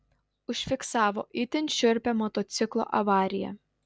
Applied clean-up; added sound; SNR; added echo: none; none; none; none.